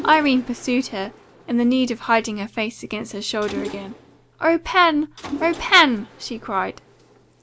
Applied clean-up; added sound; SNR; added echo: none; Mechanisms; 17 dB; none.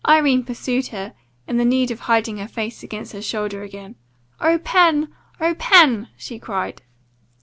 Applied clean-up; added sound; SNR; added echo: none; none; none; none.